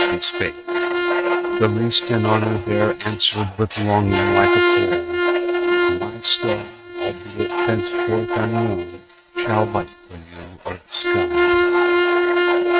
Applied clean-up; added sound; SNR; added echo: neural mask model RNNoise.